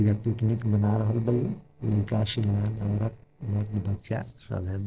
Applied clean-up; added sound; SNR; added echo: neural separator model SepFormer DNS4.